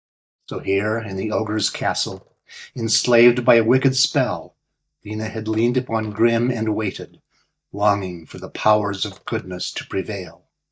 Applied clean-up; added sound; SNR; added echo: neural mask model DeepFilterNet 3.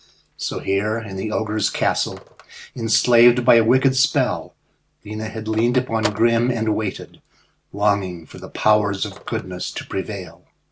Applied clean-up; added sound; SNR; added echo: none; Telephone; 20 dB; none.